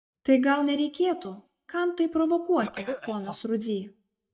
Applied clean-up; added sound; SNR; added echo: neural mask model DeepFilterNet 3.